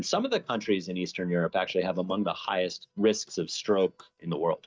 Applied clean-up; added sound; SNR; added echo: neural mask model DeepFilterNet 3.